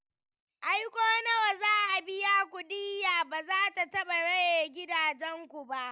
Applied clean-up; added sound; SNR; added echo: none; none; none; none.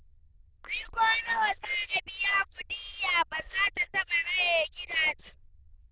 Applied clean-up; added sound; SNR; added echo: neural diffusion model UNIVERSE++.